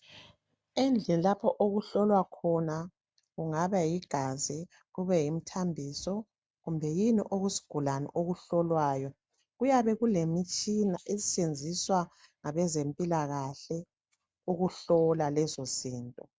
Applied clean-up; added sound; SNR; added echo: none; none; none; none.